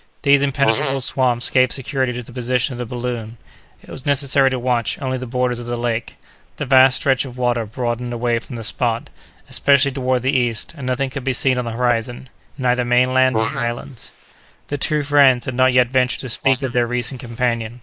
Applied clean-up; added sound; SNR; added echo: neural mask model Resemble Enhance denoiser.